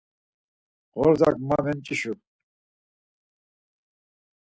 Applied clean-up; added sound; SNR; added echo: none; none; none; none.